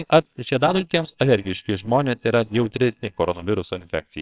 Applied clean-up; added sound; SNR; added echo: neural separator model SepFormer WHAMR!.